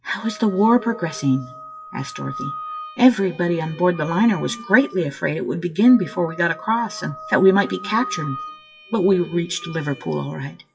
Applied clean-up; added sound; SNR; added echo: classical method WPE with log-MMSE.